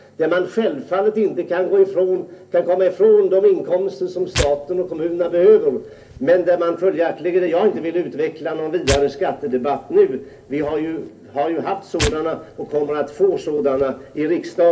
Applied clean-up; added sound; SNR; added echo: none; Tearing; 13 dB; reverberation time 0.3 s.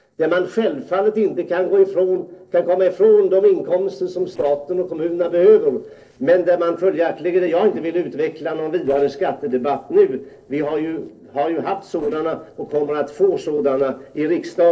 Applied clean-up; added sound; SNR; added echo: neural separator model SepFormer DNS4.